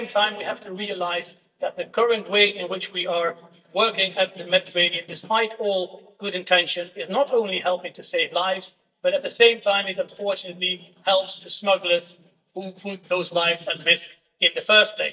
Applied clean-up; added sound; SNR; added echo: neural mask model DeepFilterNet 3.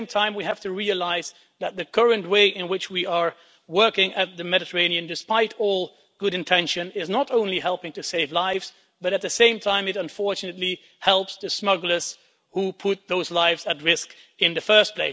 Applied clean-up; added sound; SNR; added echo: none; none; none; none.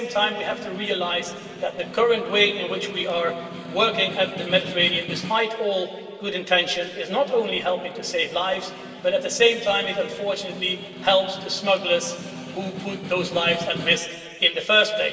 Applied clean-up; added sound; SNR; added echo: none; Snare drum; 14 dB; reverberation time 2.7 s.